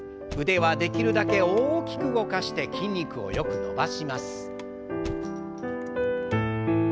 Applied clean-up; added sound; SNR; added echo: none; Thump, thud; 18 dB; none.